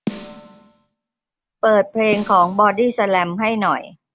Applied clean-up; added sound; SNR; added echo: none; Snare drum; 16 dB; none.